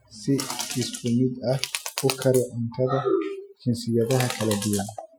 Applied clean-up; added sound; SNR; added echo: classical method Wiener filter.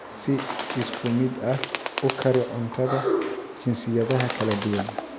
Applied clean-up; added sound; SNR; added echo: none; Bird; 6 dB; none.